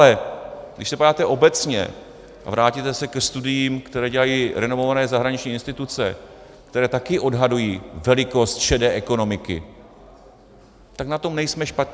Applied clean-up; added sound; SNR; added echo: none; none; none; none.